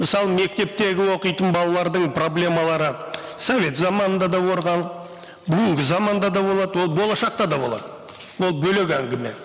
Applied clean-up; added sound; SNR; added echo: none; none; none; none.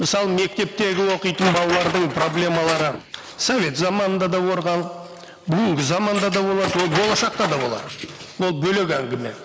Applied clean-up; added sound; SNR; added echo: neural mask model Resemble Enhance denoiser.